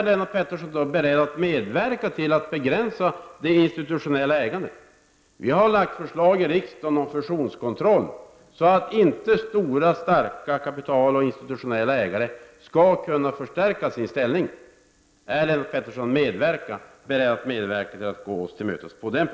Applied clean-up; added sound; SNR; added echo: none; none; none; none.